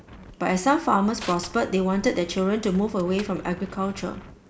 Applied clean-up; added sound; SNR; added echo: none; Crushing + Wind; 18 dB; none.